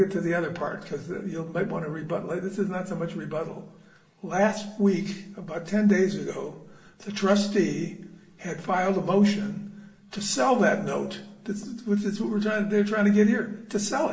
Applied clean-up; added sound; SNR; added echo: none; none; none; reverberation time 0.7 s.